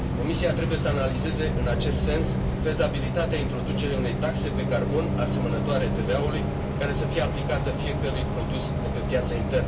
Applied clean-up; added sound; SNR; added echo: none; Bus; -4 dB; reverberation time 0.2 s.